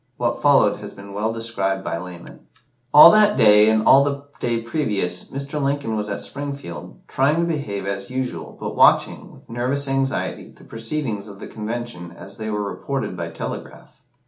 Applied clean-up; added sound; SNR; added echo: none; none; none; none.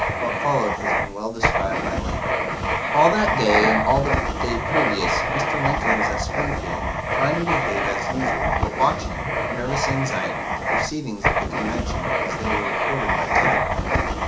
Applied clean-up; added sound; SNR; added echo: none; Writing; -4 dB; none.